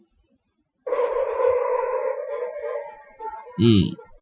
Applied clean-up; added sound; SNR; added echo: classical method Wiener filter.